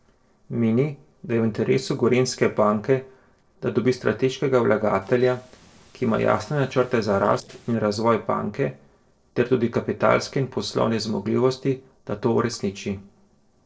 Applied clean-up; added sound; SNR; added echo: neural separator model SepFormer DNS4.